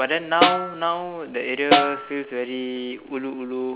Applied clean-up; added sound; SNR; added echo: none; Snare drum; -3 dB; none.